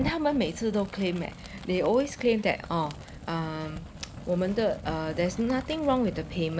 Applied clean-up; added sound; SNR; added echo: none; Fire; 12 dB; none.